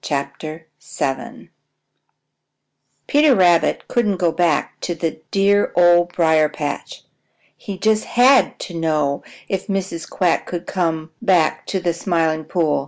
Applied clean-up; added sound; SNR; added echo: none; none; none; none.